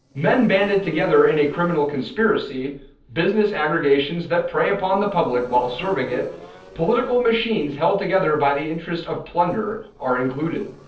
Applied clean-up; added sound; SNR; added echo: neural separator model SepFormer DNS4.